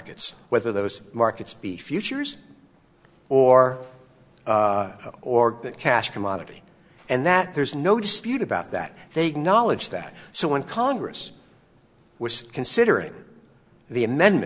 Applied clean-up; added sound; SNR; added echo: none; none; none; none.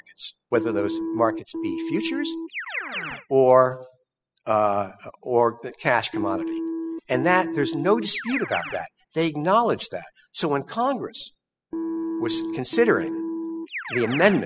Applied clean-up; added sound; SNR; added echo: classical method spectral subtraction.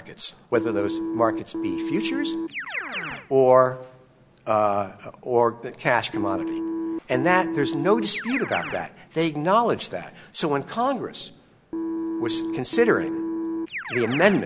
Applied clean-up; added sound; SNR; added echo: none; Keyboard (musical); 6 dB; none.